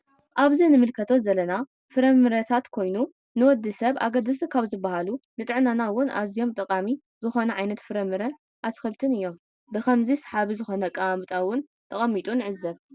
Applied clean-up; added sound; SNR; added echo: none; none; none; none.